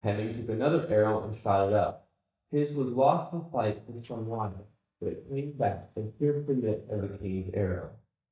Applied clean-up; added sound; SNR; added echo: neural mask model DeepFilterNet 3.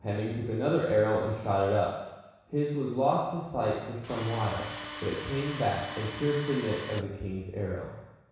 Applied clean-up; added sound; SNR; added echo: none; Tools; 10 dB; reverberation time 1.1 s.